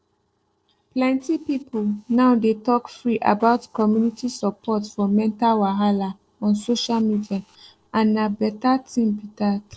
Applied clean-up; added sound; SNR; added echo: neural separator model SepFormer DNS4.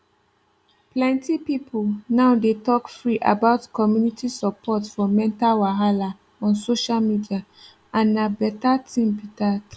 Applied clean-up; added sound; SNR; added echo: none; none; none; none.